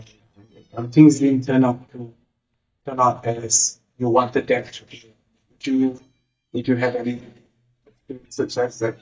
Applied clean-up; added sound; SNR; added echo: neural mask model DeepFilterNet 3.